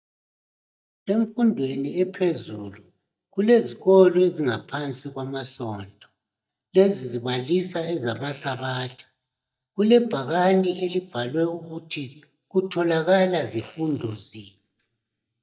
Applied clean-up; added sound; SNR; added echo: neural mask model DeepFilterNet 3.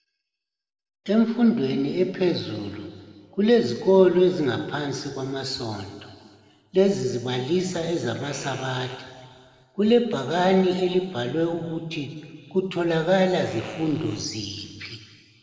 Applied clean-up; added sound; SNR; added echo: none; Fart; 20 dB; reverberation time 1.9 s.